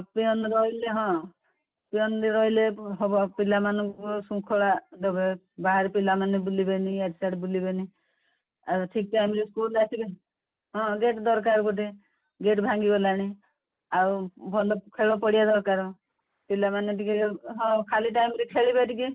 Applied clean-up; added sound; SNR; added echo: none; none; none; none.